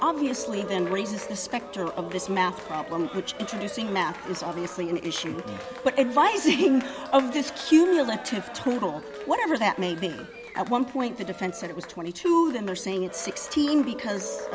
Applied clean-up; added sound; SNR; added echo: none; Cheering; 12 dB; none.